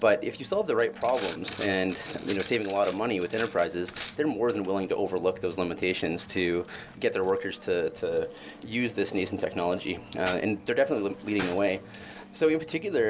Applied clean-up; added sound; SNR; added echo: none; Coin (dropping); 16 dB; none.